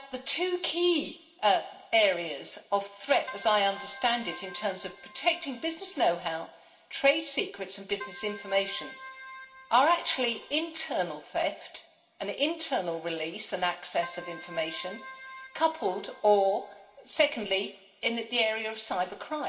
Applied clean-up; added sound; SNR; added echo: none; Keyboard (musical); 16 dB; reverberation time 0.3 s.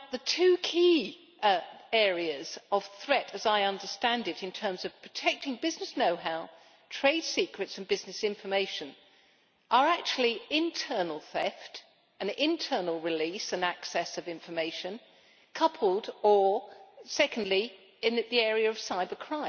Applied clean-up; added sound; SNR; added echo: none; none; none; none.